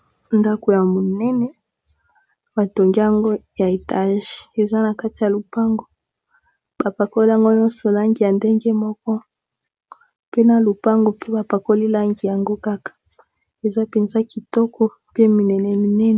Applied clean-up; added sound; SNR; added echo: none; none; none; none.